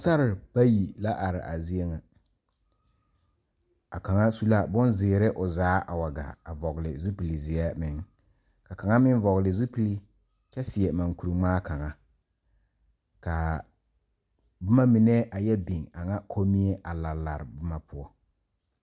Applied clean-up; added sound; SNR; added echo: none; none; none; none.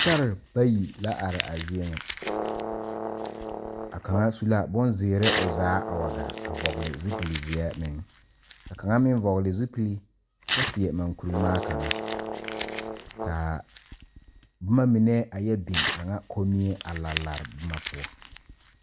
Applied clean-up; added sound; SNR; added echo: none; Crumpling, crinkling / Tearing + Brass instrument; 6 dB; none.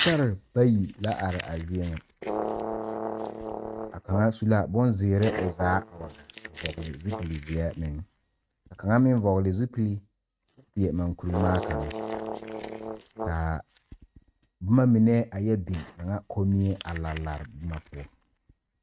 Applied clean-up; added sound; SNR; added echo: neural mask model RNNoise.